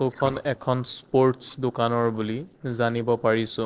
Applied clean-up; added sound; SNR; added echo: neural separator model SepFormer DNS4.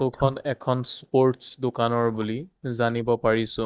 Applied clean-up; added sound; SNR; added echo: neural mask model DeepFilterNet 3.